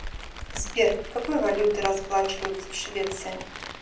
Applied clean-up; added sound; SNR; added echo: none; Rain; 9 dB; reverberation time 0.6 s.